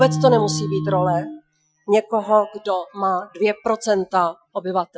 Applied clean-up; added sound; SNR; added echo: classical method Wiener filter.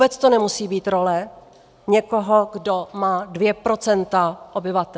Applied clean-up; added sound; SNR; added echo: none; none; none; none.